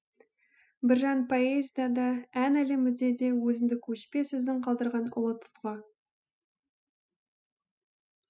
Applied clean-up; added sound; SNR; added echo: none; none; none; none.